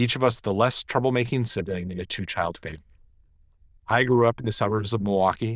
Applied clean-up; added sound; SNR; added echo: neural diffusion model UNIVERSE++.